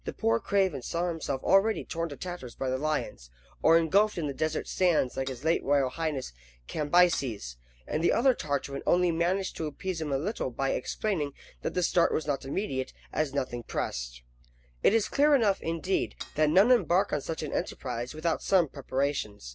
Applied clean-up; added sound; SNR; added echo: none; Cutlery, silverware / Dishes, pots, and pans; 18 dB; none.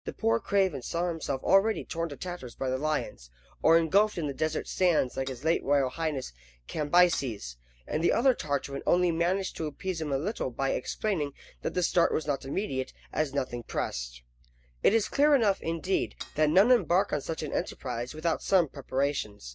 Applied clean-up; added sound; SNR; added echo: neural mask model DeepFilterNet 3.